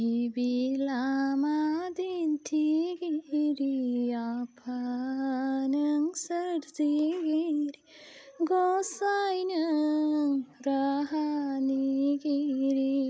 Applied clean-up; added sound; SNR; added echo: none; none; none; none.